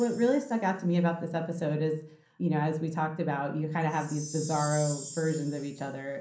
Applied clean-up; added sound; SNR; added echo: none; Chime; 17 dB; reverberation time 0.6 s.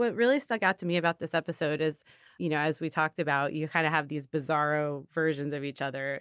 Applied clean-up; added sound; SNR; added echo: none; none; none; none.